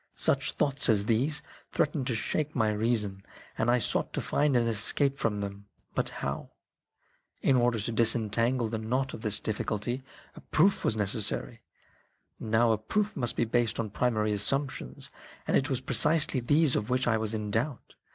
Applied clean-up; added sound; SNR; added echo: none; none; none; none.